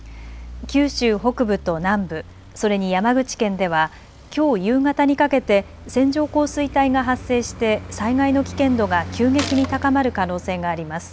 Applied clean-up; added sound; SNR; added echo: none; Traffic noise, roadway noise + Gunshot, gunfire; 15 dB; none.